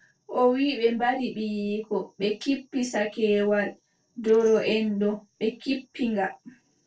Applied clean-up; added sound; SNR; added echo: neural separator model SepFormer DNS4.